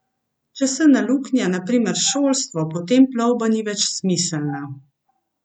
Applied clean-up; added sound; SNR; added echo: none; none; none; none.